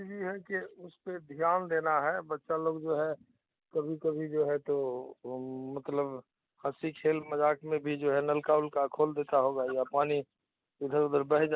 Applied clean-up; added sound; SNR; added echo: none; none; none; none.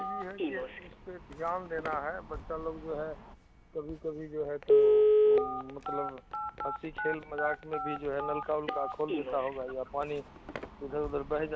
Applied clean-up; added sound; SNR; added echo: none; Telephone; -4 dB; none.